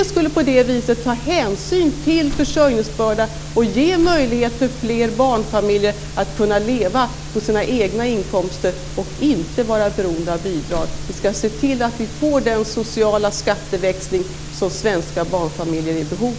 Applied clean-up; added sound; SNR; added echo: none; Slam; 12 dB; none.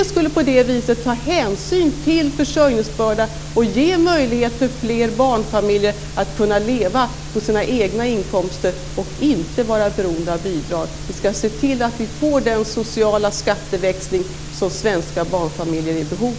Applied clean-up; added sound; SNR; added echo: none; none; none; none.